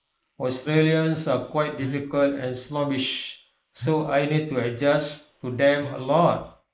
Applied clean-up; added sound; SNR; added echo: neural mask model Resemble Enhance denoiser.